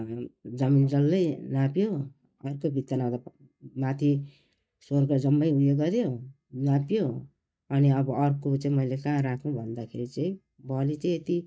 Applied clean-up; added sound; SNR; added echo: neural mask model DeepFilterNet 3.